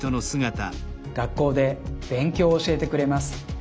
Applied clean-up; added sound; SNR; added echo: none; none; none; none.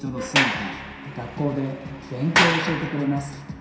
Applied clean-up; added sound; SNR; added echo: none; Sliding door; 0 dB; reverberation time 0.7 s.